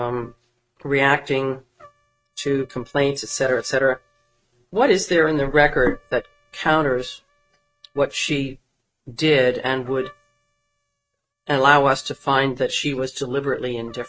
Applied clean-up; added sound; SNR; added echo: neural mask model RNNoise.